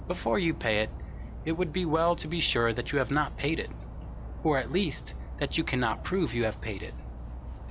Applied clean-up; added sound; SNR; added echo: none; Dog; 9 dB; none.